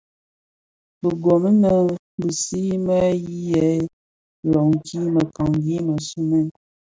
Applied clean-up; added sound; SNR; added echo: none; none; none; none.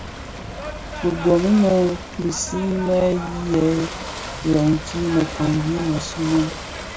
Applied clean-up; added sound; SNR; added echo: none; Ocean / Boat, Water vehicle; 10 dB; none.